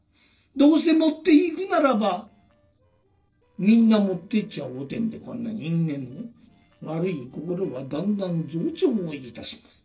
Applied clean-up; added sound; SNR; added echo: neural separator model SepFormer DNS4.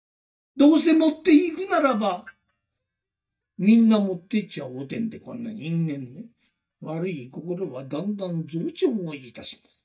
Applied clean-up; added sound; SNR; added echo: neural mask model DeepFilterNet 3.